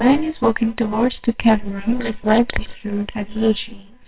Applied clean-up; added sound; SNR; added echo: neural separator model SepFormer WHAMR!.